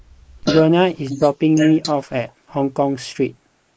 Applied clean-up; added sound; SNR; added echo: neural mask model Resemble Enhance denoiser.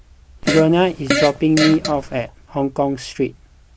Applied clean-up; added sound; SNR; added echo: none; Fart; 4 dB; none.